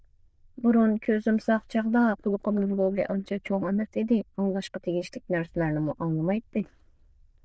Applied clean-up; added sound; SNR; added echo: neural diffusion model UNIVERSE++.